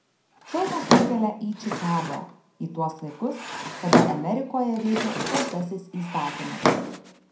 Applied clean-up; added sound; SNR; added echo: none; Drawer open or close; 0 dB; reverberation time 0.4 s.